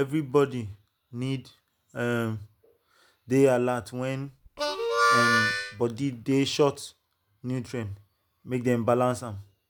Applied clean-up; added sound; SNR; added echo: none; Harmonica; -2 dB; none.